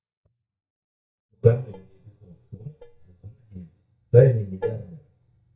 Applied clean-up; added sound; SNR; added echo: neural mask model DeepFilterNet 3.